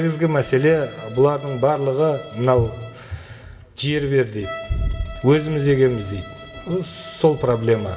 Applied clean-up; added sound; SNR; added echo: none; Bowed string instrument; 18 dB; reverberation time 1.7 s.